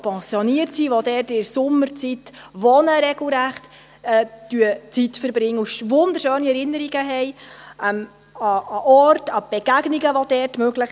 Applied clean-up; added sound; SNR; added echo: none; none; none; none.